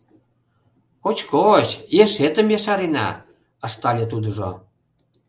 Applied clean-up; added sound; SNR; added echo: none; none; none; none.